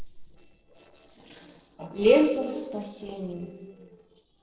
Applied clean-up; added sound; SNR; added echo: neural separator model SepFormer DNS4.